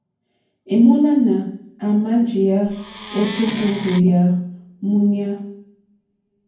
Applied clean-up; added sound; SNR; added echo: none; Wood; 14 dB; reverberation time 0.9 s.